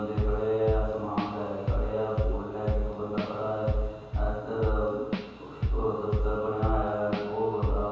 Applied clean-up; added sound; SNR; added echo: none; Drum / Drum kit; 0 dB; reverberation time 1.2 s.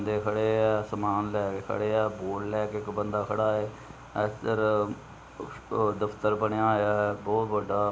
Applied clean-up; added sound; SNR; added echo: none; none; none; none.